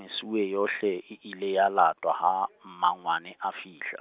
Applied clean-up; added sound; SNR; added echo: none; none; none; none.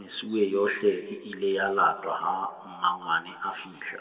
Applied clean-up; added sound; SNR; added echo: none; none; none; reverberation time 1.8 s.